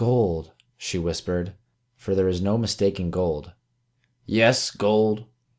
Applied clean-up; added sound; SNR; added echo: none; none; none; none.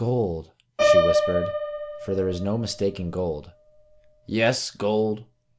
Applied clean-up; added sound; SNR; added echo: none; Piano; 0 dB; none.